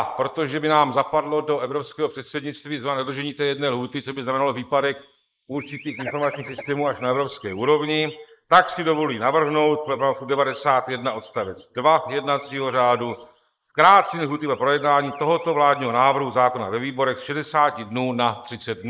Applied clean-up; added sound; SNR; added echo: neural mask model Resemble Enhance denoiser.